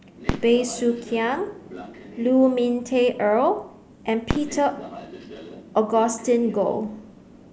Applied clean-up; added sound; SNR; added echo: none; Fireworks + Train; 13 dB; none.